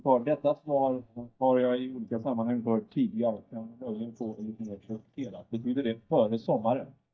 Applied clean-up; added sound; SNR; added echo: neural mask model DeepFilterNet 3.